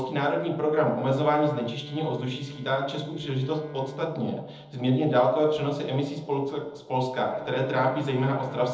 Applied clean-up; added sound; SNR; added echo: neural separator model SepFormer DNS4.